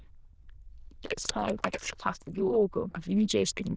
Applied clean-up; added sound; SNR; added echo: neural diffusion model UNIVERSE++.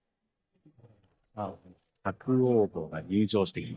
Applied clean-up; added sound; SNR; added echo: neural mask model DeepFilterNet 3.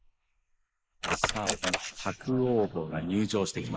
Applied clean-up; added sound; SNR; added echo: neural mask model Resemble Enhance denoiser.